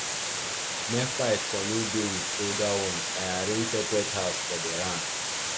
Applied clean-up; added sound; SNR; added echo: none; Water; -2 dB; none.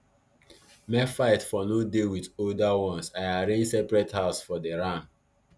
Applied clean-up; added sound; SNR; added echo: none; none; none; none.